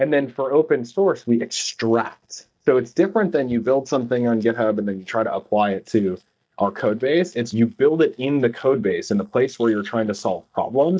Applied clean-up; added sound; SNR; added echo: neural mask model DeepFilterNet 3.